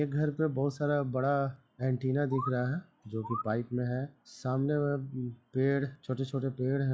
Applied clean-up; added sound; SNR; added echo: classical method log-MMSE.